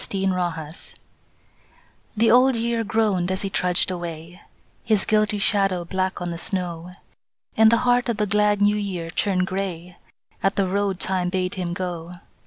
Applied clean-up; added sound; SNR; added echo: none; none; none; none.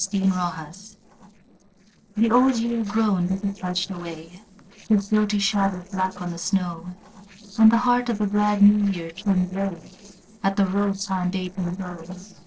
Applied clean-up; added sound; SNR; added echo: neural separator model SepFormer DNS4.